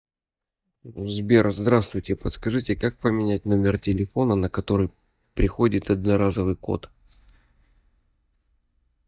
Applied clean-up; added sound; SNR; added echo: neural mask model DeepFilterNet 3.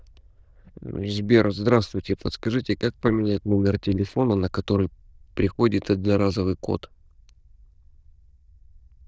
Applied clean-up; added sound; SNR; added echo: neural diffusion model UNIVERSE++.